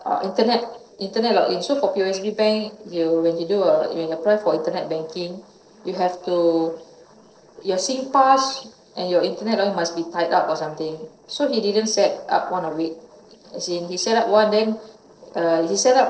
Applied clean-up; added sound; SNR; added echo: neural separator model SepFormer DNS4.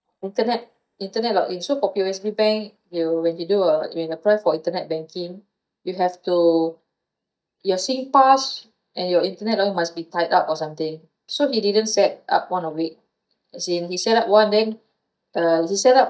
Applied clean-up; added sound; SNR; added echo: neural mask model DeepFilterNet 3.